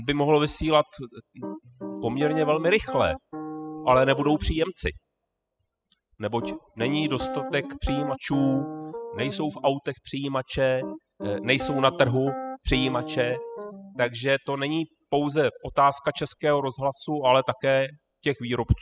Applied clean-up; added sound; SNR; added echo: classical method spectral subtraction.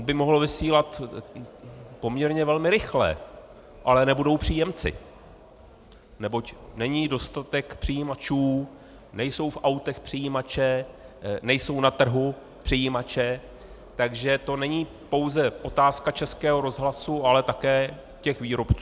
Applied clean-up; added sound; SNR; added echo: none; none; none; none.